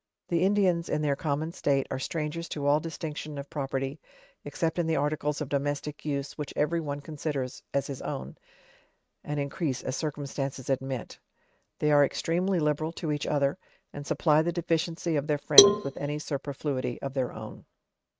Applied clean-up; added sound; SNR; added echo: neural mask model RNNoise.